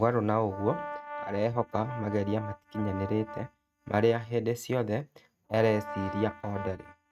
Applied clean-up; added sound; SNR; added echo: neural mask model RNNoise.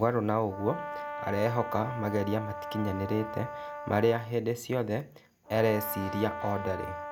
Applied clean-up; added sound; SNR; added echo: none; Brass instrument; 9 dB; none.